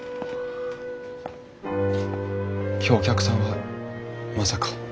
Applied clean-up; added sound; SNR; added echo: none; none; none; none.